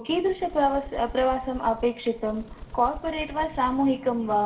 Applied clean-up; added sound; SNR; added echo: none; Bird; 16 dB; reverberation time 0.5 s.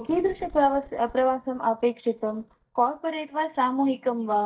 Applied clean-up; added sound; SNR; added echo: neural mask model DeepFilterNet 3.